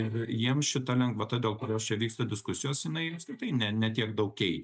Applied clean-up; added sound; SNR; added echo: neural mask model DeepFilterNet 3.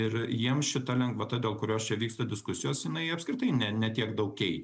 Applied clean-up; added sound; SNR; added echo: none; none; none; none.